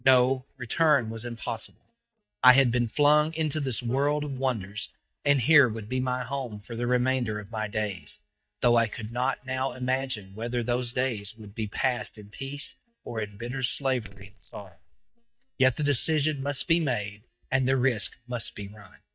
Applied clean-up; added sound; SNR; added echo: neural mask model DeepFilterNet 3.